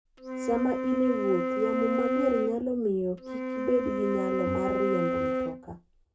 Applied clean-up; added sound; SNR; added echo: none; Wind instrument, woodwind instrument; 1 dB; reverberation time 0.2 s.